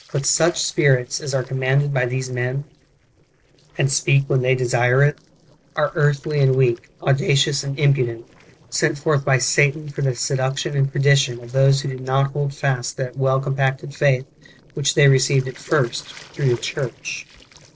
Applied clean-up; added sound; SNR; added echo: neural separator model SepFormer DNS4.